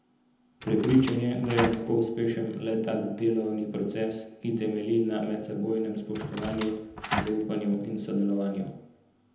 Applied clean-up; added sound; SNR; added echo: none; Door; 6 dB; reverberation time 0.8 s.